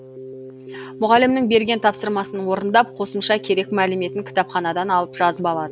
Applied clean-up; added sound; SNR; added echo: none; Keyboard (musical); 17 dB; none.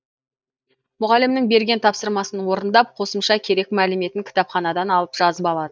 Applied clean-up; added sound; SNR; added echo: neural mask model DeepFilterNet 3.